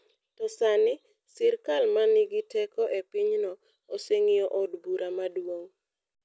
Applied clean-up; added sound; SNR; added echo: none; none; none; none.